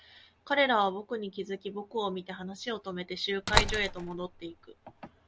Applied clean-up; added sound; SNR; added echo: none; Slam; 0 dB; none.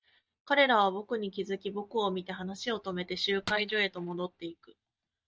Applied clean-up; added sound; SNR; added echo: neural mask model DeepFilterNet 3.